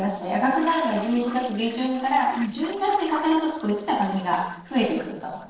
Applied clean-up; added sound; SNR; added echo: neural separator model SepFormer DNS4.